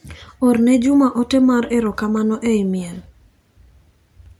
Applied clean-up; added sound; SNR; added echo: none; none; none; none.